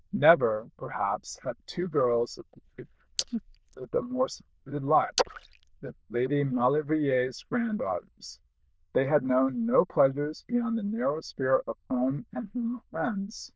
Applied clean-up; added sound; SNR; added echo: neural diffusion model UNIVERSE++.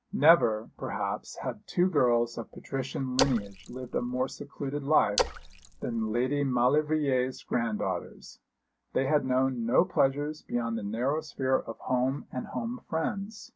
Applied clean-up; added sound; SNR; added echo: none; Splash, splatter; 6 dB; none.